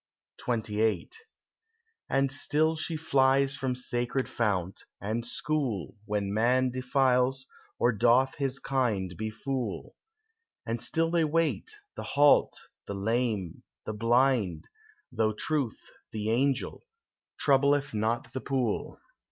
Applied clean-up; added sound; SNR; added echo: none; none; none; none.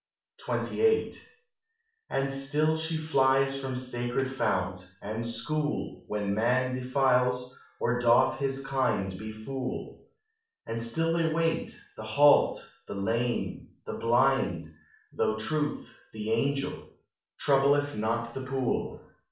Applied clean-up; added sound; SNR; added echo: none; none; none; reverberation time 0.5 s.